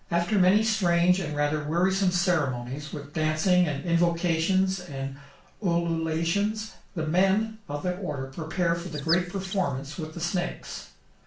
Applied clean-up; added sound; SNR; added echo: none; Chirp, tweet; 11 dB; reverberation time 0.3 s.